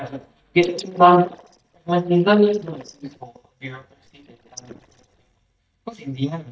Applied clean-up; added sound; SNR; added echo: neural mask model DeepFilterNet 3.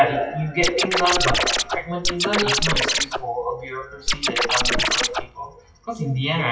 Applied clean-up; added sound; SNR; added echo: classical method WPE with log-MMSE.